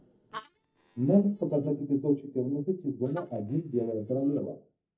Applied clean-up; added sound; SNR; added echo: neural mask model DeepFilterNet 3.